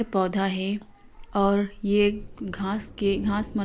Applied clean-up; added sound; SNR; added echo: none; Thunder; 15 dB; none.